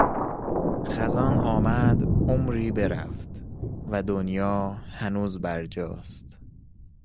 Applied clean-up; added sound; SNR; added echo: none; Thunder; -2 dB; none.